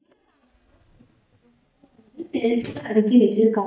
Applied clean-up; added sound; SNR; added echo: neural mask model DeepFilterNet 3.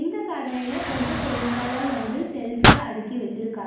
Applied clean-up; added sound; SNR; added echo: none; Explosion; -3 dB; reverberation time 1.0 s.